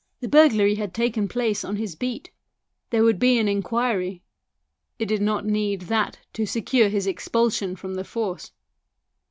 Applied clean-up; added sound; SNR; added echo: none; none; none; none.